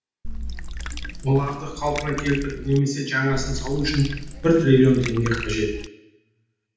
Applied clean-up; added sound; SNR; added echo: none; Water / Liquid; 8 dB; reverberation time 0.8 s.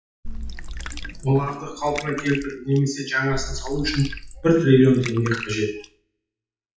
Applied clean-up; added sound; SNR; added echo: classical method WPE with log-MMSE.